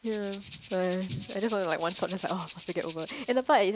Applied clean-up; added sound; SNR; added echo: none; Rattle (instrument); 15 dB; none.